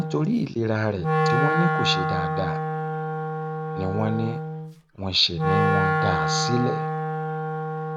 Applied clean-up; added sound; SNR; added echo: none; Wind instrument, woodwind instrument; -2 dB; none.